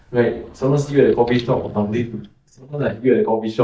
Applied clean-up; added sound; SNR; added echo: neural mask model DeepFilterNet 3.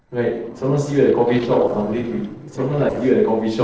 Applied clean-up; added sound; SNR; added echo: neural separator model SepFormer DNS4.